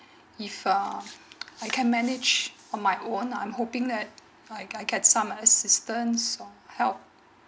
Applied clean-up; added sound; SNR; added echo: none; none; none; none.